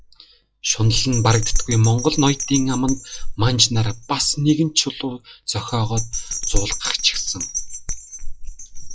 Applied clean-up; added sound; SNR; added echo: classical method log-MMSE.